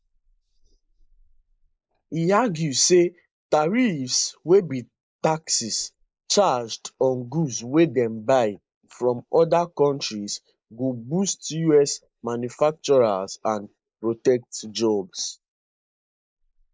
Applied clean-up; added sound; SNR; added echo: neural mask model Resemble Enhance denoiser.